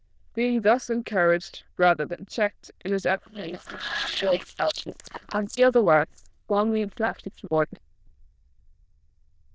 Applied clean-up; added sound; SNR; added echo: neural diffusion model UNIVERSE++.